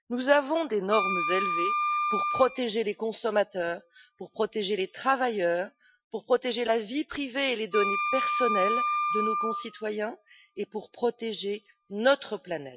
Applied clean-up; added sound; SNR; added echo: classical method Wiener filter.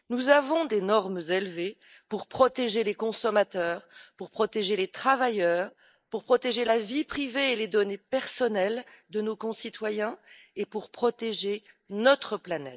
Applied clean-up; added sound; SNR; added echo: neural mask model Resemble Enhance denoiser.